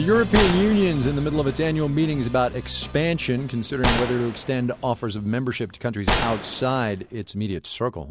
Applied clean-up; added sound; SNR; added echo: none; Gunshot, gunfire; 6 dB; none.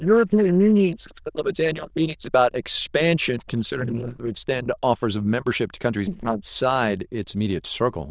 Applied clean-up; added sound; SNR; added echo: neural diffusion model UNIVERSE++.